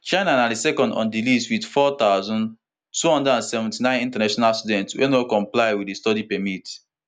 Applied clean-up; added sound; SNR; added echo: none; none; none; none.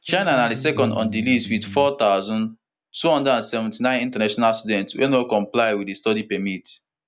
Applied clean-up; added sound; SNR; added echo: none; Electric guitar; 11 dB; none.